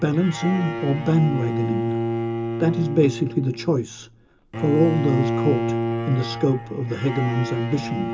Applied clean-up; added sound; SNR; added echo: none; Bowed string instrument; 4 dB; reverberation time 0.2 s.